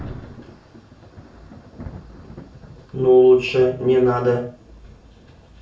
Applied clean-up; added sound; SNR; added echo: none; Thunder; 20 dB; reverberation time 0.4 s.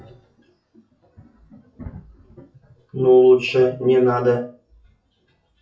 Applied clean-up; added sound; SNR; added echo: classical method WPE with log-MMSE.